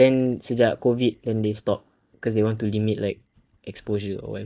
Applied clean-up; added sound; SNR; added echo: neural mask model DeepFilterNet 3.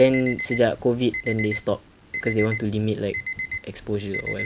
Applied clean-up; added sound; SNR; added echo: none; Alarm; 9 dB; none.